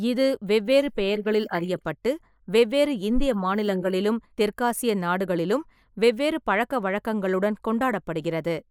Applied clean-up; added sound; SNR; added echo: neural mask model Resemble Enhance denoiser.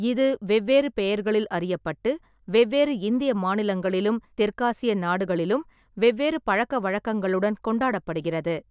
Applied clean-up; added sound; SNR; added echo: none; none; none; none.